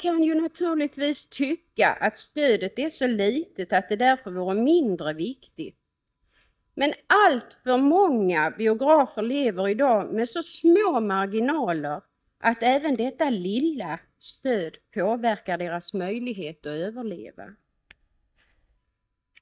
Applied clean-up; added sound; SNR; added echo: neural mask model DeepFilterNet 3.